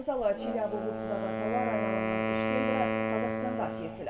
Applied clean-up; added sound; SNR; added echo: none; Wind instrument, woodwind instrument; -2 dB; reverberation time 2.0 s.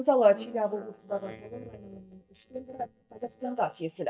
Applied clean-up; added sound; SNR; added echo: neural mask model DeepFilterNet 3.